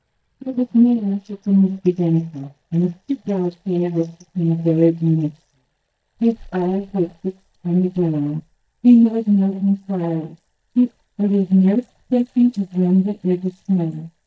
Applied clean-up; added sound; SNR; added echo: neural mask model DeepFilterNet 3.